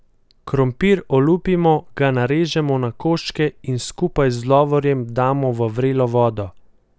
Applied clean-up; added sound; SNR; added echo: none; none; none; none.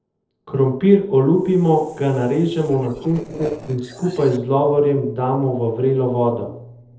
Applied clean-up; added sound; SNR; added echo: neural separator model SepFormer DNS4.